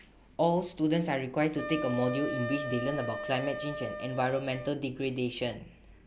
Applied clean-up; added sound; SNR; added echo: none; Wind instrument, woodwind instrument; 8 dB; none.